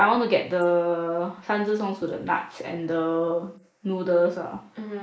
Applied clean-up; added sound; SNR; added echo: neural mask model Resemble Enhance denoiser.